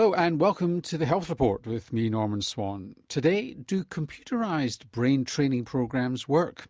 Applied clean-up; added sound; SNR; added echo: none; none; none; none.